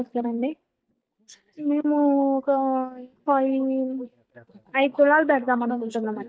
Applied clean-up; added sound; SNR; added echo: neural mask model DeepFilterNet 3.